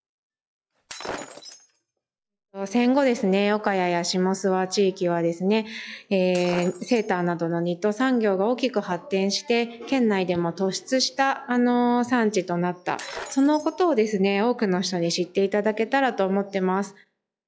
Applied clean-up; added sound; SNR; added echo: classical method log-MMSE.